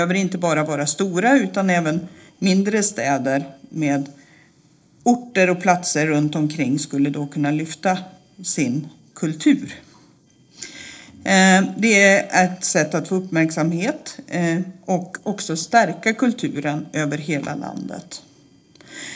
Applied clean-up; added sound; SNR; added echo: neural separator model SepFormer DNS4.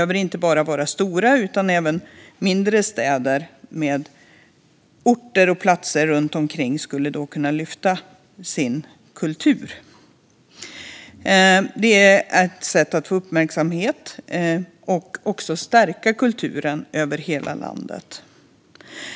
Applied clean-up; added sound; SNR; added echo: none; none; none; none.